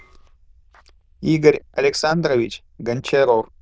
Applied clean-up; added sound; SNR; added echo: neural diffusion model UNIVERSE++.